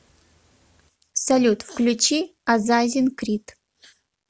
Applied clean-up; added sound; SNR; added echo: none; none; none; none.